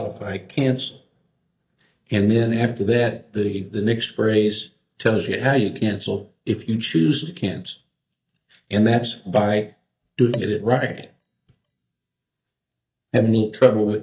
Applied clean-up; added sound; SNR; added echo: neural mask model DeepFilterNet 3.